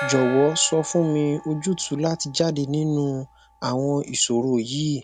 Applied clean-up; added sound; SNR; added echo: none; Gong; 15 dB; none.